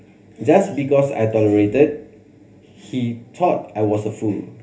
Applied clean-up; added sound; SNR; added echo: none; none; none; reverberation time 0.3 s.